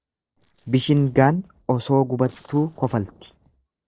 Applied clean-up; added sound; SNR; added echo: neural separator model SepFormer DNS4.